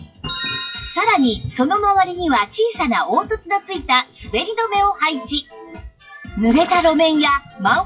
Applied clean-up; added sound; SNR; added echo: classical method WPE with log-MMSE.